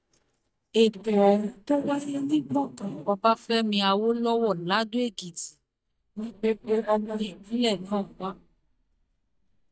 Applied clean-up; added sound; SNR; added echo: neural mask model DeepFilterNet 3.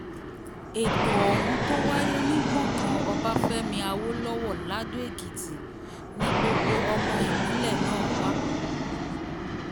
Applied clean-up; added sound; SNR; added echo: none; Fixed-wing aircraft, airplane; -3 dB; none.